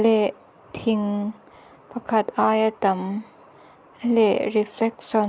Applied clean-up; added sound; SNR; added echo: none; none; none; none.